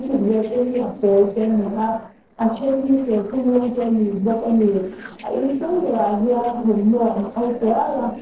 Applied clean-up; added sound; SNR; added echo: neural separator model SepFormer DNS4.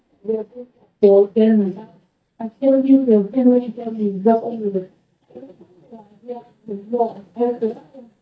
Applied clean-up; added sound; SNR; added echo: neural mask model DeepFilterNet 3.